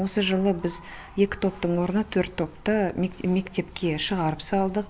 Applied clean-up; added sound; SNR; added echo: none; none; none; none.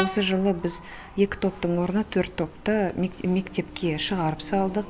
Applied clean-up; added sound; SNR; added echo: none; Train; 14 dB; none.